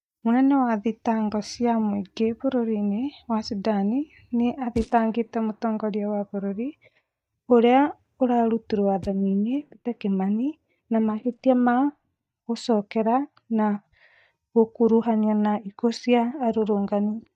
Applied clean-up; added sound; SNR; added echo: neural mask model DeepFilterNet 3.